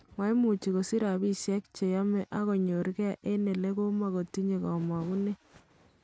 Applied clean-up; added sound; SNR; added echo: none; none; none; none.